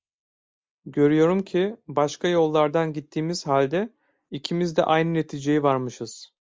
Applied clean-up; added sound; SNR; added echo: neural mask model Resemble Enhance denoiser.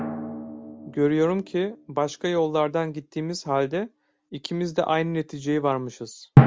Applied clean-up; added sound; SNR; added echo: none; Drum; 1 dB; none.